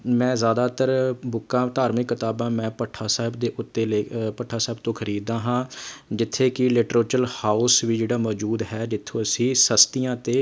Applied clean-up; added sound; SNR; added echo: none; none; none; none.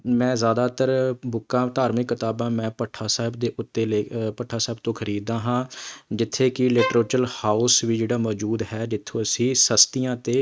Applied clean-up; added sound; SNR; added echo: neural mask model RNNoise.